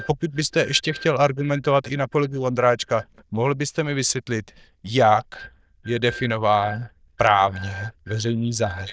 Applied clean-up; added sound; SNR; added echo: neural diffusion model UNIVERSE++.